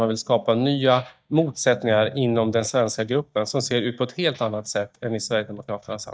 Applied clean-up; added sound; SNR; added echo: neural mask model DeepFilterNet 3.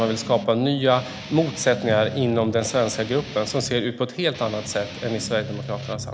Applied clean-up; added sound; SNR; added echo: none; Guitar; 12 dB; none.